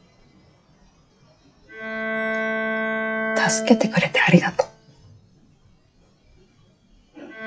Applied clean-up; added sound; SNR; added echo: classical method log-MMSE.